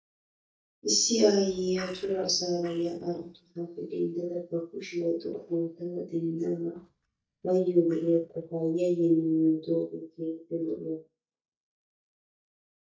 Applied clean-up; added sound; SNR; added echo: neural mask model DeepFilterNet 3.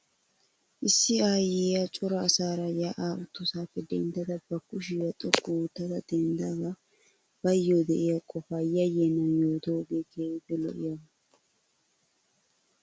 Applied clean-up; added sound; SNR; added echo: none; none; none; none.